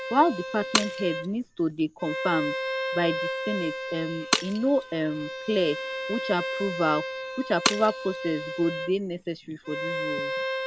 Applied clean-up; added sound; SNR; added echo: none; Shatter + Bowed string instrument; 3 dB; none.